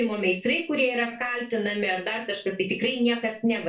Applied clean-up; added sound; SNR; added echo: none; none; none; reverberation time 0.3 s.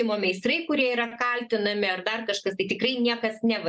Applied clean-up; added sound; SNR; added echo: none; none; none; none.